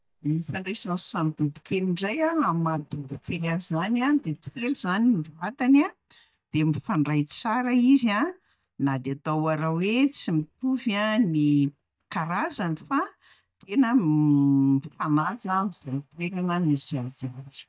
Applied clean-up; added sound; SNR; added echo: neural mask model DeepFilterNet 3.